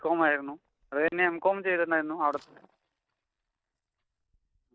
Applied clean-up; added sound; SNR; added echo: neural mask model DeepFilterNet 3.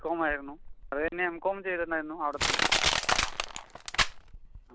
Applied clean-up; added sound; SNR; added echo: none; Crushing; -2 dB; none.